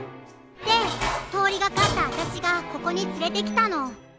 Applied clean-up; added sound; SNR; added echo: none; Dishes, pots, and pans; 6 dB; none.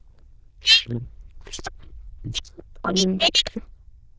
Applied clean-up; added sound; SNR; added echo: neural diffusion model UNIVERSE++.